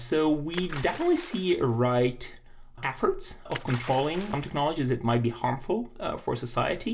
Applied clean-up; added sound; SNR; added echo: none; Splash, splatter; 17 dB; reverberation time 0.2 s.